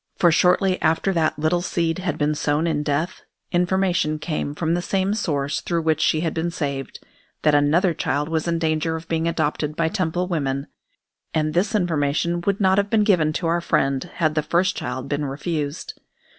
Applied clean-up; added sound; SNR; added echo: none; none; none; none.